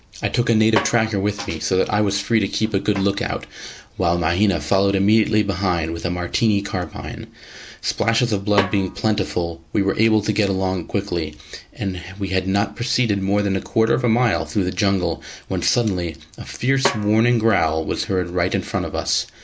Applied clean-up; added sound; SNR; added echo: none; Snare drum; 9 dB; none.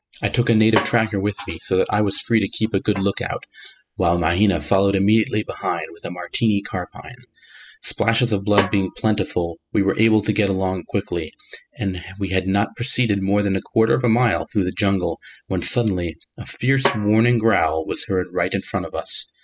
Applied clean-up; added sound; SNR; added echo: classical method spectral subtraction.